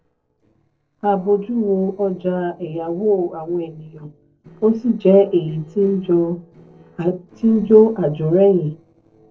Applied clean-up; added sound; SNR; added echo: neural separator model SepFormer DNS4.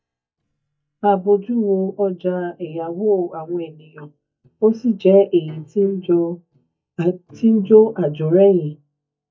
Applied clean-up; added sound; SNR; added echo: neural mask model DeepFilterNet 3.